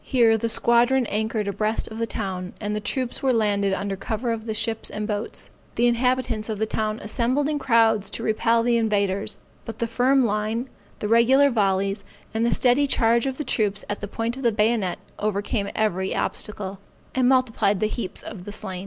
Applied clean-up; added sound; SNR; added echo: none; none; none; none.